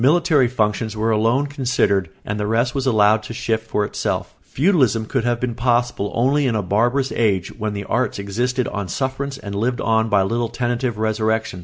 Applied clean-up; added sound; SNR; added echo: none; none; none; none.